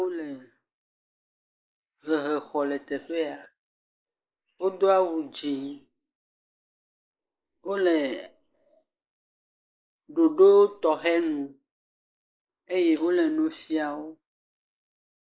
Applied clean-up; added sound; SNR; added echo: neural mask model Resemble Enhance denoiser.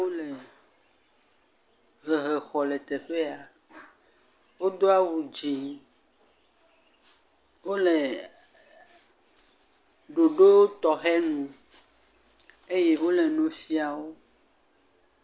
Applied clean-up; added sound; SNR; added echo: none; none; none; none.